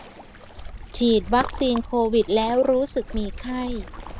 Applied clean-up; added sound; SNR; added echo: none; Waves, surf; 11 dB; none.